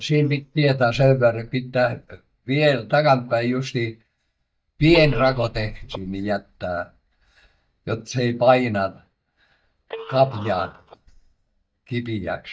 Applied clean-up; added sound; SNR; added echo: neural mask model DeepFilterNet 3.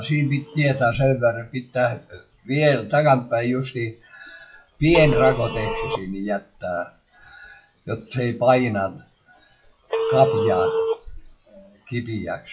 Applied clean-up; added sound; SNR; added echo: classical method WPE with log-MMSE.